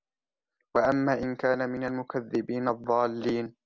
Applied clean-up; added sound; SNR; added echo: none; none; none; none.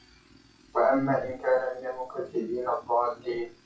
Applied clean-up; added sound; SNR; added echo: classical method WPE with log-MMSE.